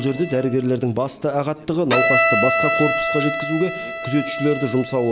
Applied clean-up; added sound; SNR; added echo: none; Bowed string instrument; 1 dB; none.